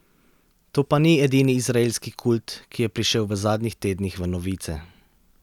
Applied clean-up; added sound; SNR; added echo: none; none; none; none.